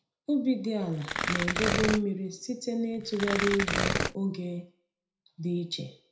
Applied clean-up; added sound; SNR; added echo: none; Tearing; -1 dB; reverberation time 0.4 s.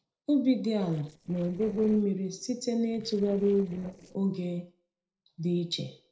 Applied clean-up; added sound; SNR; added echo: neural separator model SepFormer DNS4.